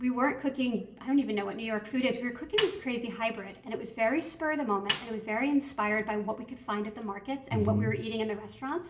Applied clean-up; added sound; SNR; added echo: none; Snare drum; 7 dB; reverberation time 1.4 s.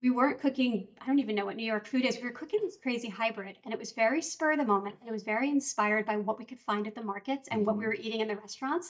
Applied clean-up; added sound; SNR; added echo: neural mask model DeepFilterNet 3.